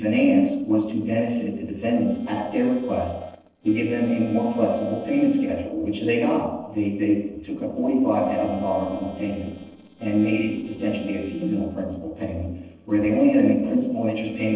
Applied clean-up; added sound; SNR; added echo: neural separator model SepFormer DNS4.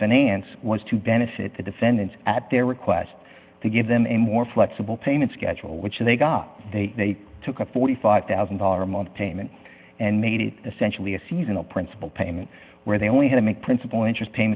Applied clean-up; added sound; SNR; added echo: none; none; none; none.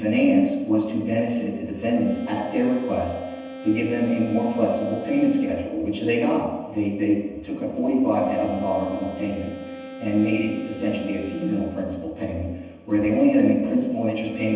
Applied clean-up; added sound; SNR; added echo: none; Wind instrument, woodwind instrument; 16 dB; reverberation time 1.1 s.